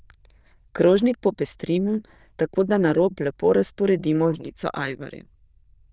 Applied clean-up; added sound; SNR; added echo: neural diffusion model UNIVERSE++.